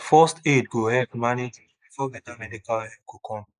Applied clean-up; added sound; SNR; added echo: neural mask model Resemble Enhance denoiser.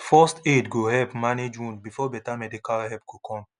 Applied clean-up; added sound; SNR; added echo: none; none; none; none.